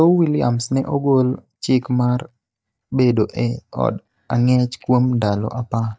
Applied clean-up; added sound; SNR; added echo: neural mask model DeepFilterNet 3.